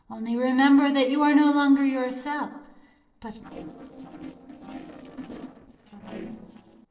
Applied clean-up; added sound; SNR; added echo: neural separator model SepFormer DNS4.